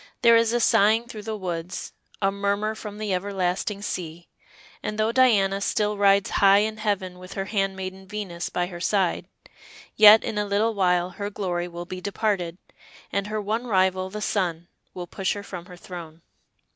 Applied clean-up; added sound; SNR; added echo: none; none; none; none.